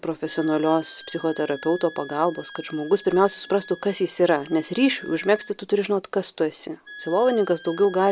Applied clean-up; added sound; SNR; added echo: none; Wind instrument, woodwind instrument; 20 dB; none.